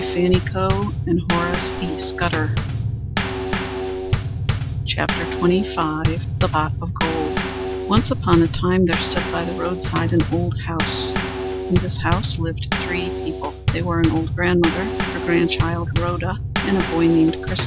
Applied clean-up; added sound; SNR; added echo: none; Bass drum / Snare drum / Drum kit; 1 dB; none.